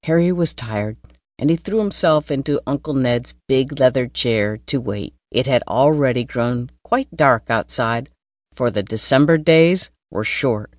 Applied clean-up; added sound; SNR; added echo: none; none; none; none.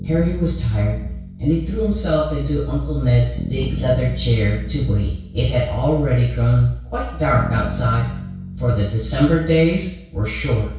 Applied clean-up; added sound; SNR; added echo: none; Bass guitar; 13 dB; reverberation time 0.6 s.